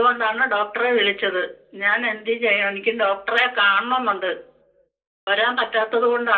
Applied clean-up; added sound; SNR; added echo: none; none; none; reverberation time 0.2 s.